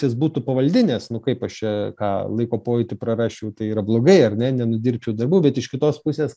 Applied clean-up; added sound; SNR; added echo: none; none; none; none.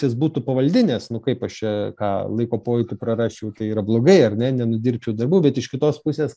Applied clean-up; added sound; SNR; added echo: neural mask model Resemble Enhance denoiser.